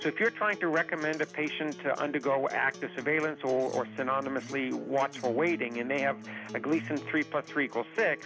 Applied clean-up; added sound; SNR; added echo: none; Acoustic guitar; 15 dB; none.